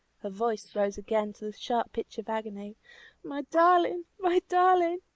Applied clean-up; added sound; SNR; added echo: neural mask model Resemble Enhance denoiser.